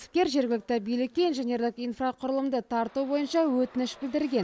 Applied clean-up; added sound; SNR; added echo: none; none; none; none.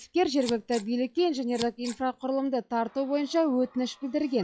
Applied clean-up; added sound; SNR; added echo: classical method log-MMSE.